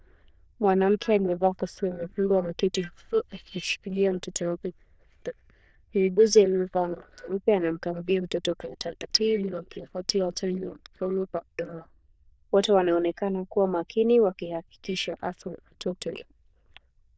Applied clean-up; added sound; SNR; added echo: neural diffusion model UNIVERSE++.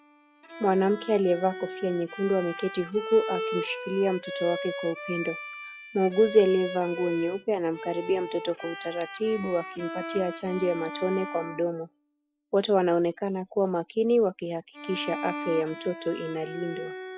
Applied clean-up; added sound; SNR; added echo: classical method log-MMSE.